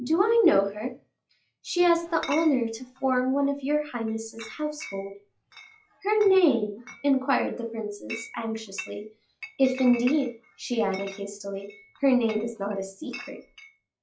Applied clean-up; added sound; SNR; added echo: classical method log-MMSE.